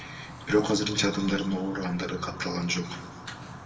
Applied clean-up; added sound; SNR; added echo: none; Fire; 12 dB; reverberation time 1.4 s.